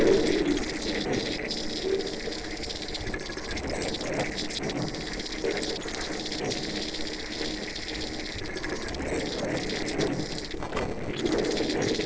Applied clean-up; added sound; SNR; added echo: neural separator model SepFormer DNS4.